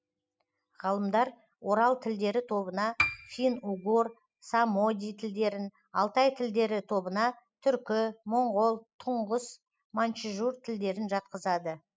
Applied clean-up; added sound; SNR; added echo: classical method spectral subtraction.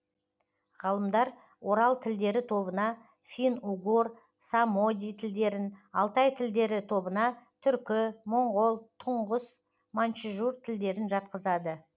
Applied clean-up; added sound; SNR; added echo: none; none; none; none.